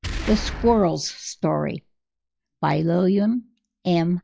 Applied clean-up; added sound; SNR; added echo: classical method log-MMSE.